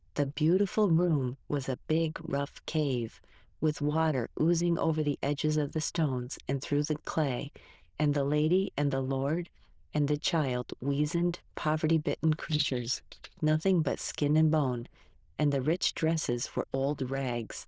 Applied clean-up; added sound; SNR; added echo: neural diffusion model UNIVERSE++.